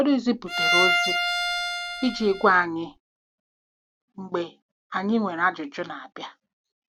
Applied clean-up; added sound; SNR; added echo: none; Bowed string instrument; -1 dB; none.